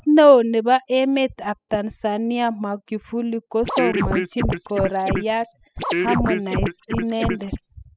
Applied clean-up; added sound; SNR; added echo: classical method spectral subtraction.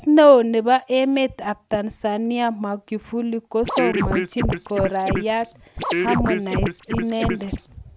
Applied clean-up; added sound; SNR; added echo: none; Scratching (performance technique); 3 dB; none.